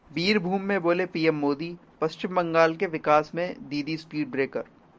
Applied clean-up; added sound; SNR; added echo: none; none; none; none.